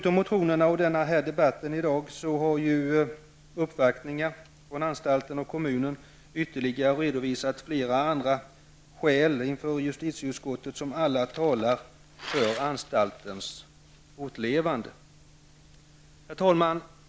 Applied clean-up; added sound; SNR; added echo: none; none; none; none.